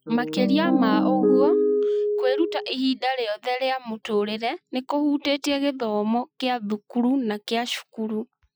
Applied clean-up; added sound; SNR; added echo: classical method Wiener filter.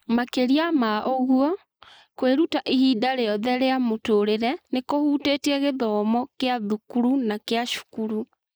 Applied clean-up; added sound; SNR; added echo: neural mask model Resemble Enhance denoiser.